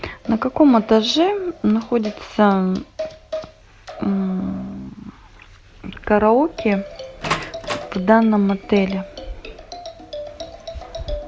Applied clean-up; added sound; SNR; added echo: none; Door; 11 dB; none.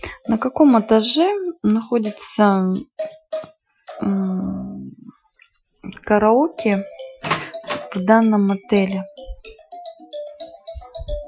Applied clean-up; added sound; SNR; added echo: classical method Wiener filter.